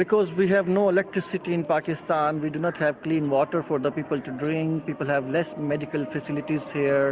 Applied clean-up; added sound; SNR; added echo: none; none; none; none.